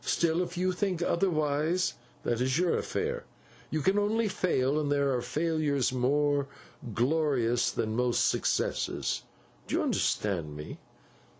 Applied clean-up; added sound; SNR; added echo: none; none; none; none.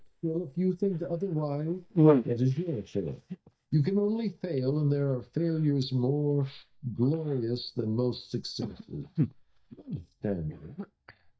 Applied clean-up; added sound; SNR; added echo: neural mask model DeepFilterNet 3.